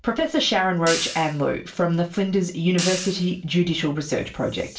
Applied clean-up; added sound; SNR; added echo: none; Hi-hat; 11 dB; reverberation time 0.3 s.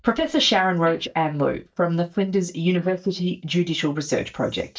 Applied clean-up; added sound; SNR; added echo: neural mask model DeepFilterNet 3.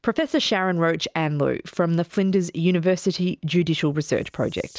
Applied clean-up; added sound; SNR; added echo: none; none; none; none.